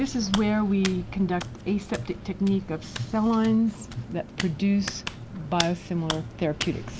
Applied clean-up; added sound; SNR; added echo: none; Hands; 11 dB; none.